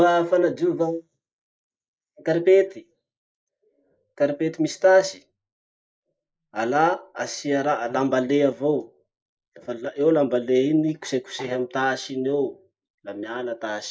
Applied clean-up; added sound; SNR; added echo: neural mask model Resemble Enhance denoiser.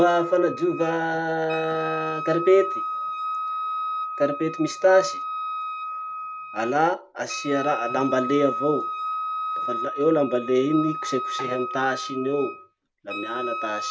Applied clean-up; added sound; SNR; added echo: none; Wind instrument, woodwind instrument; 6 dB; none.